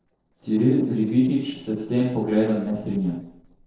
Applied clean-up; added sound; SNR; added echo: neural separator model SepFormer DNS4.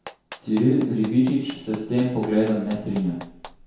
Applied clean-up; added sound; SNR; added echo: none; Clapping; 20 dB; reverberation time 0.8 s.